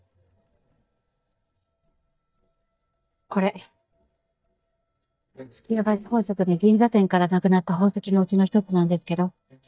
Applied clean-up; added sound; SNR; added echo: neural mask model DeepFilterNet 3.